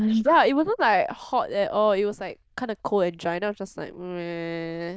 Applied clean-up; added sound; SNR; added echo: neural diffusion model UNIVERSE++.